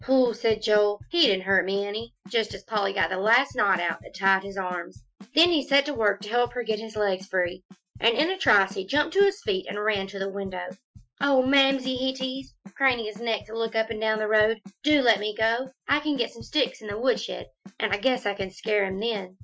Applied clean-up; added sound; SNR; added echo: classical method Wiener filter.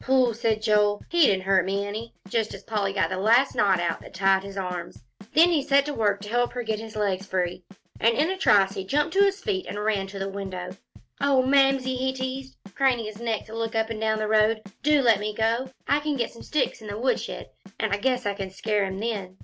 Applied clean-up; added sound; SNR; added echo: none; Bass drum / Snare drum / Drum kit; 20 dB; none.